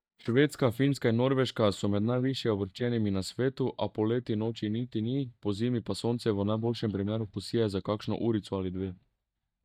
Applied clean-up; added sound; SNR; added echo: neural mask model DeepFilterNet 3.